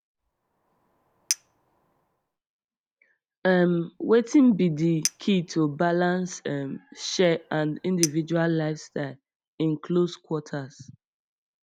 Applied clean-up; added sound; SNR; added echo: none; Chink, clink; 13 dB; none.